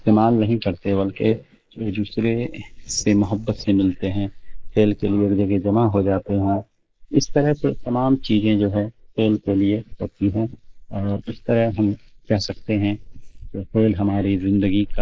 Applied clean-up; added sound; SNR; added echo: neural mask model Resemble Enhance denoiser.